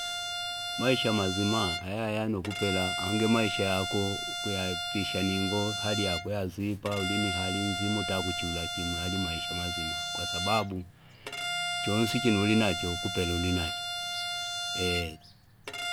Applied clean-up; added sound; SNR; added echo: none; Bowed string instrument; 3 dB; none.